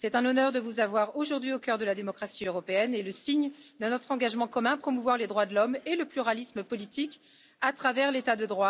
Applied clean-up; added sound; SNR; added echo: none; none; none; none.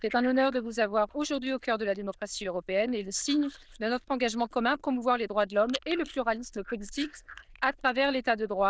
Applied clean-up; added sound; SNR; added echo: neural diffusion model UNIVERSE++.